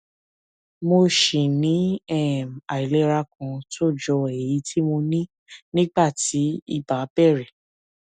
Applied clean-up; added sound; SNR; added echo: none; none; none; none.